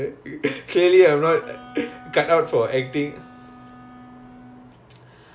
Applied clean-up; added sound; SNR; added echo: none; Wind instrument, woodwind instrument; 19 dB; none.